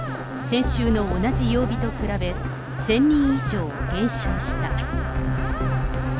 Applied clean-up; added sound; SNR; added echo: none; Screech; 13 dB; none.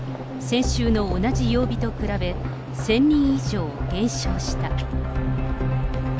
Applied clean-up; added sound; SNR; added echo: none; none; none; none.